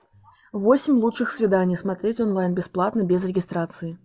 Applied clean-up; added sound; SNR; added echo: none; none; none; none.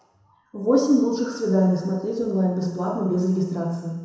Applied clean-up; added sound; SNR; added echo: none; none; none; reverberation time 1.0 s.